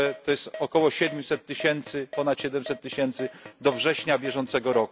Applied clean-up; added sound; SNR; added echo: none; Keyboard (musical); 16 dB; none.